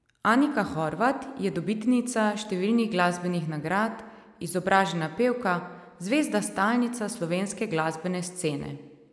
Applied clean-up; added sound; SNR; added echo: none; none; none; none.